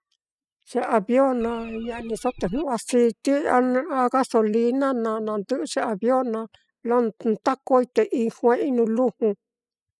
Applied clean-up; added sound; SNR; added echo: classical method spectral subtraction.